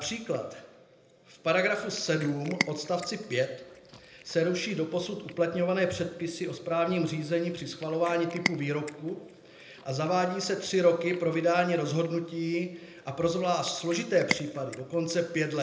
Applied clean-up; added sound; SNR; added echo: none; Cat; 13 dB; reverberation time 0.7 s.